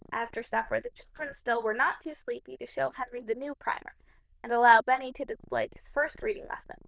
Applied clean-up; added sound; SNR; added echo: neural diffusion model UNIVERSE++.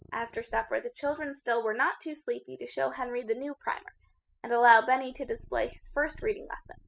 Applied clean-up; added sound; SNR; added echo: classical method spectral subtraction.